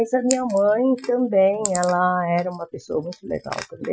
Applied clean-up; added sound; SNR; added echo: classical method Wiener filter.